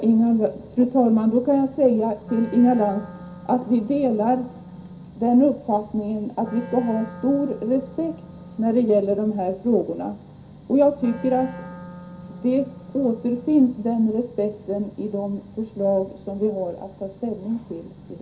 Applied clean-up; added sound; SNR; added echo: none; Wind instrument, woodwind instrument; 18 dB; reverberation time 0.3 s.